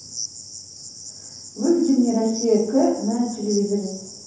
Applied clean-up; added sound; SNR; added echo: none; Cricket; 14 dB; reverberation time 0.9 s.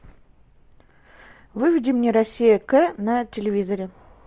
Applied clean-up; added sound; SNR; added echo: none; none; none; none.